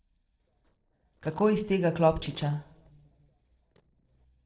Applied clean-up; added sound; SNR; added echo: neural separator model SepFormer DNS4.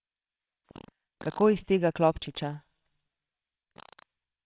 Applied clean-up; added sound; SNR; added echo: neural separator model SepFormer WHAMR!.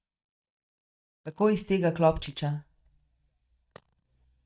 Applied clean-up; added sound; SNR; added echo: neural mask model DeepFilterNet 3.